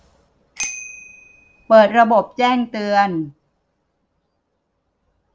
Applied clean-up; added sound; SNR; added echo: none; Bicycle bell; 16 dB; none.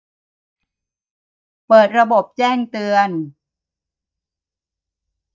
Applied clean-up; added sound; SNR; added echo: neural mask model DeepFilterNet 3.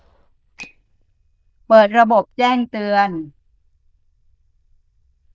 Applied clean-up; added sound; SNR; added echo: neural diffusion model UNIVERSE++.